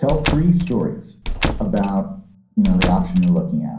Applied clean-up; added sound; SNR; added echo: none; Squeak / Slam / Wood; 5 dB; reverberation time 0.6 s.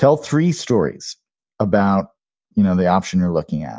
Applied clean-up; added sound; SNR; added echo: none; none; none; none.